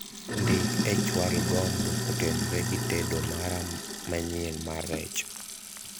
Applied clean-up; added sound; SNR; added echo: none; Sink (filling or washing); -2 dB; none.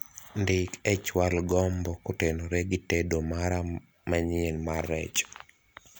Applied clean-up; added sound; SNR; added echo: none; none; none; none.